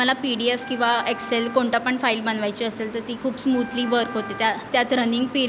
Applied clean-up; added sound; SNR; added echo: none; Wind instrument, woodwind instrument; 14 dB; none.